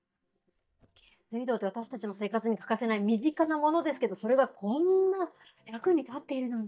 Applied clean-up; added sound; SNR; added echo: neural mask model DeepFilterNet 3.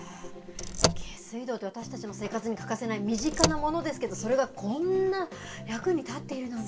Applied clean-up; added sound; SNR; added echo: none; Car; -3 dB; reverberation time 1.1 s.